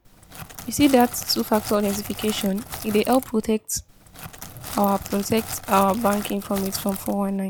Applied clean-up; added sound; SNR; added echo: none; Crackle; 13 dB; none.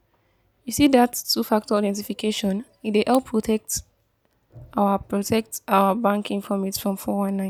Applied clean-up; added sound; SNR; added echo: none; none; none; none.